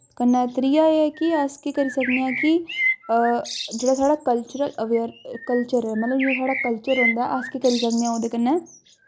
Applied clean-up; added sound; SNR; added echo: none; Bird; 9 dB; none.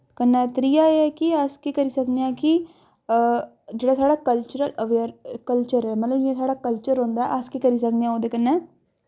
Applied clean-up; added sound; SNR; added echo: none; none; none; none.